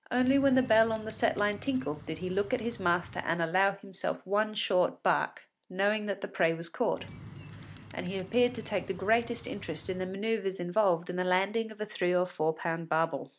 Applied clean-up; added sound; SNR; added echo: none; Bird; 17 dB; none.